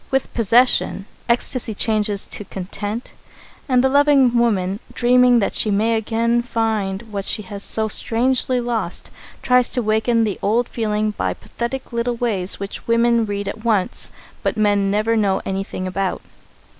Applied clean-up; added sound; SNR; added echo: none; none; none; none.